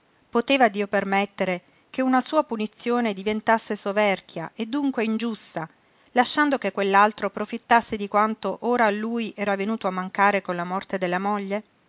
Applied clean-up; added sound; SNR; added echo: none; none; none; none.